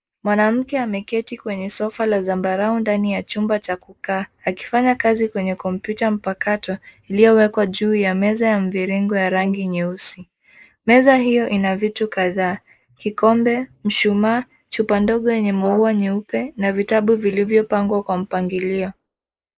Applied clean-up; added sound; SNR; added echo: neural mask model Resemble Enhance denoiser.